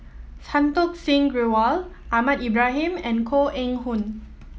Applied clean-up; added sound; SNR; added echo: none; none; none; none.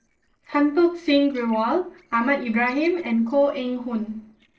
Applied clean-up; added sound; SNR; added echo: neural separator model SepFormer DNS4.